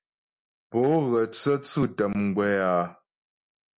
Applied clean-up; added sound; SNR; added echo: none; none; none; none.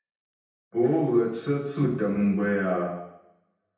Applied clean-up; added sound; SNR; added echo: none; none; none; reverberation time 0.8 s.